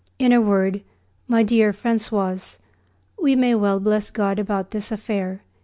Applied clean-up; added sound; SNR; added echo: none; none; none; none.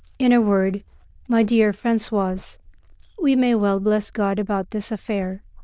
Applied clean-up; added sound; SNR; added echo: neural diffusion model UNIVERSE++.